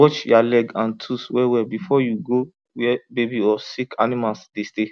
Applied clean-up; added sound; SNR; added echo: none; none; none; none.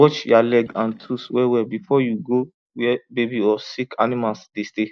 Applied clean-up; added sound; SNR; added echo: neural mask model DeepFilterNet 3.